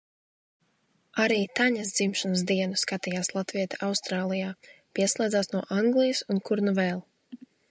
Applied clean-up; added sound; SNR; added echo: none; none; none; none.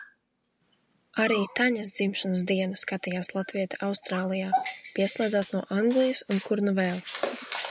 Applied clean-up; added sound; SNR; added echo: none; Dog; 10 dB; none.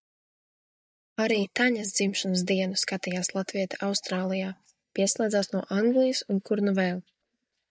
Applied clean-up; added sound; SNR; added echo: neural mask model DeepFilterNet 3.